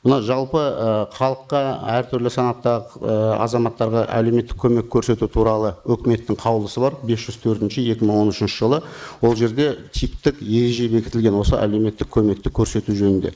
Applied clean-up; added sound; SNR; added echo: neural mask model Resemble Enhance denoiser.